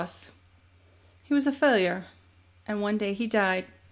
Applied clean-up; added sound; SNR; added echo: none; none; none; none.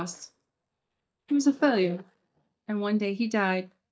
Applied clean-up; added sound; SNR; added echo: neural mask model DeepFilterNet 3.